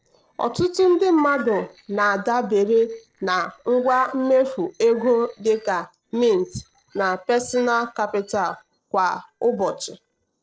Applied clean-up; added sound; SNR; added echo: neural separator model SepFormer DNS4.